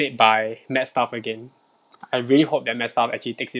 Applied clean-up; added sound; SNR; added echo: none; none; none; none.